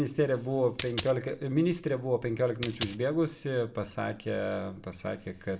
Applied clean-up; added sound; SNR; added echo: none; Coin (dropping); 9 dB; reverberation time 0.4 s.